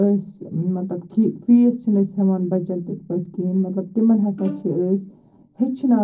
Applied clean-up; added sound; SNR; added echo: neural separator model SepFormer DNS4.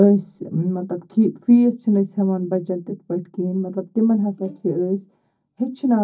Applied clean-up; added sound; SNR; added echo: neural mask model DeepFilterNet 3.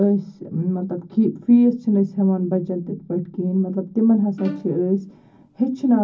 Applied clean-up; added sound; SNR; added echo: none; Bowed string instrument; 19 dB; reverberation time 0.4 s.